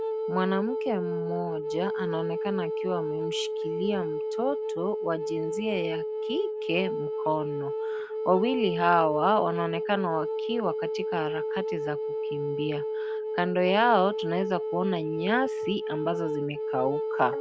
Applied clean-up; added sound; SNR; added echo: none; Wind instrument, woodwind instrument; 2 dB; none.